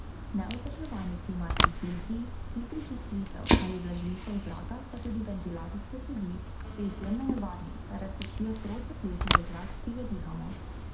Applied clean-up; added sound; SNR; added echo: none; Fire; -4 dB; reverberation time 0.5 s.